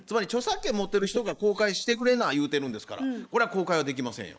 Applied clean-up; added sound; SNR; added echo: neural mask model Resemble Enhance denoiser.